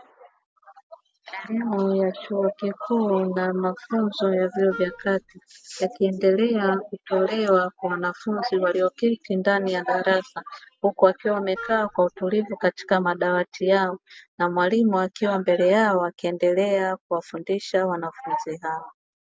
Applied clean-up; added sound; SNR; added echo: none; Wind instrument, woodwind instrument; 16 dB; none.